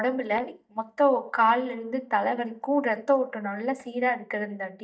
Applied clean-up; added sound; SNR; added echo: neural mask model DeepFilterNet 3.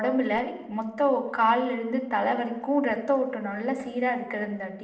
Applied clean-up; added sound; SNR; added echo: neural separator model SepFormer DNS4.